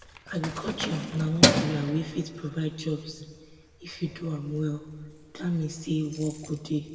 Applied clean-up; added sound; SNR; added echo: none; Keys jangling; 1 dB; reverberation time 1.5 s.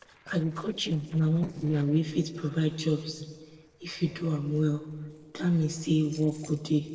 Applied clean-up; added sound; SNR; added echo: neural separator model SepFormer DNS4.